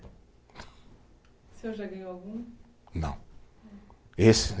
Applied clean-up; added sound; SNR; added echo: none; none; none; none.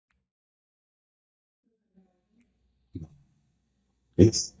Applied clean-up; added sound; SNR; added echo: neural mask model DeepFilterNet 3.